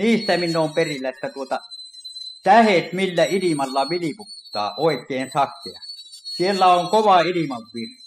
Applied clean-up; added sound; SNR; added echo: classical method spectral subtraction.